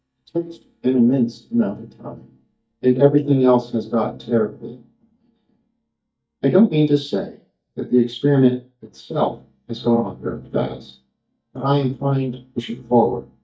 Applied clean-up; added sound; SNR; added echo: neural mask model DeepFilterNet 3.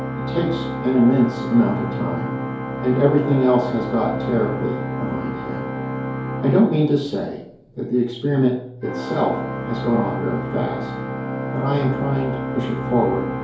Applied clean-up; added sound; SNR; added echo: none; Organ; 5 dB; reverberation time 2.4 s.